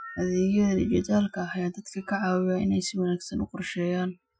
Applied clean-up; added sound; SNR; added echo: classical method Wiener filter.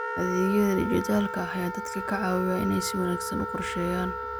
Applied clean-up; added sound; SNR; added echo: none; Wind instrument, woodwind instrument; 5 dB; none.